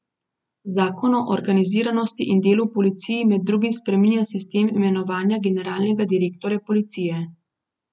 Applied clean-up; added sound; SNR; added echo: none; none; none; none.